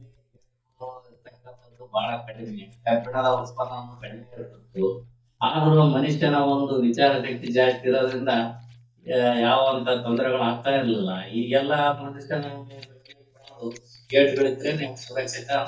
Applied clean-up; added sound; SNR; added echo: neural mask model DeepFilterNet 3.